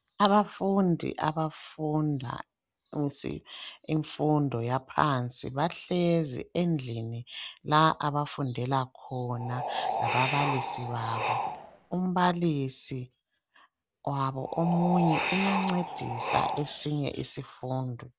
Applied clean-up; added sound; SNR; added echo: none; Wind; 3 dB; none.